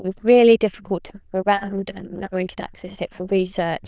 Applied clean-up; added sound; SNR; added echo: neural diffusion model UNIVERSE++.